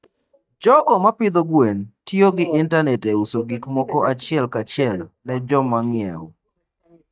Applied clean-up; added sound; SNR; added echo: neural mask model DeepFilterNet 3.